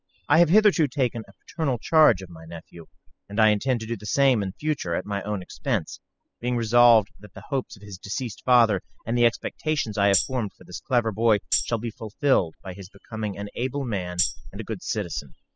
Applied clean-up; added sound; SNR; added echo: classical method spectral subtraction.